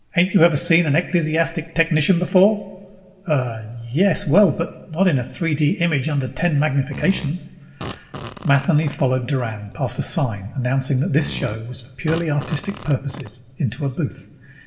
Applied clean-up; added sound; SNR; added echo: none; Fart; 14 dB; reverberation time 1.3 s.